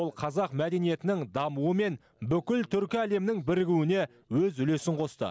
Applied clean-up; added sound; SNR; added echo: none; none; none; none.